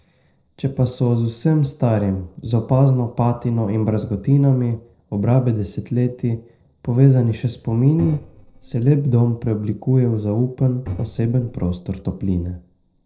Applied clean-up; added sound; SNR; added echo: neural separator model SepFormer DNS4.